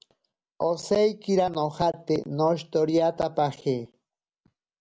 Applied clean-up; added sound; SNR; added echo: none; none; none; none.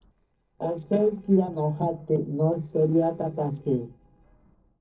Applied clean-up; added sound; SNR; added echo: neural separator model SepFormer DNS4.